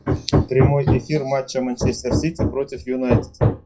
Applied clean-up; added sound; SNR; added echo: classical method WPE with log-MMSE.